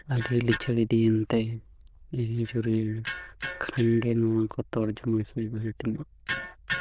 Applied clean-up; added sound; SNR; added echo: neural diffusion model UNIVERSE++.